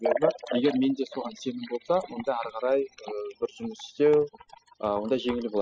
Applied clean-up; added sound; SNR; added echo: classical method spectral subtraction.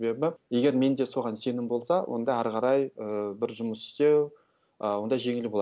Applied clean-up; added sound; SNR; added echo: none; none; none; none.